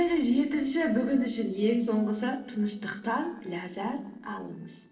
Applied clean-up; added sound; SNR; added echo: neural separator model SepFormer DNS4.